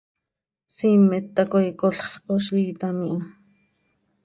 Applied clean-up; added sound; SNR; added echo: neural mask model DeepFilterNet 3.